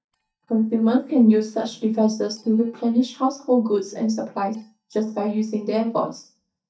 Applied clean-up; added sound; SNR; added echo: neural mask model DeepFilterNet 3.